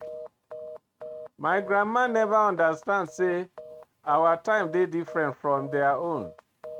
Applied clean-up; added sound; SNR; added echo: neural mask model RNNoise.